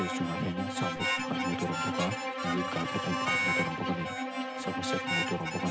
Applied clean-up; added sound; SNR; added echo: none; Bowed string instrument + Harmonica; -3 dB; none.